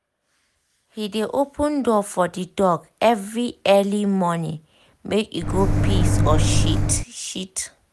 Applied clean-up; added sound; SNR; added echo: none; Microwave oven; -5 dB; none.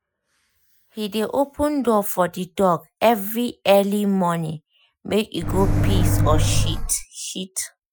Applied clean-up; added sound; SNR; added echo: classical method Wiener filter.